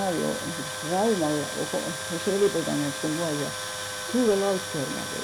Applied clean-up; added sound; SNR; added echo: none; Tools; 6 dB; none.